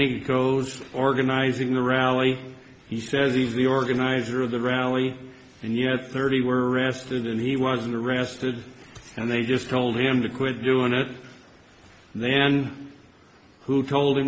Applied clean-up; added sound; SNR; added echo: none; none; none; none.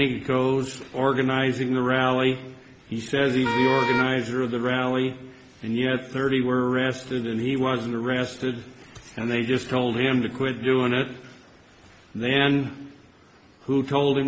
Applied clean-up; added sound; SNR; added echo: none; Wind instrument, woodwind instrument; 3 dB; none.